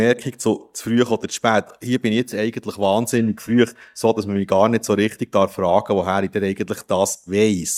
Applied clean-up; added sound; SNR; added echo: neural mask model DeepFilterNet 3.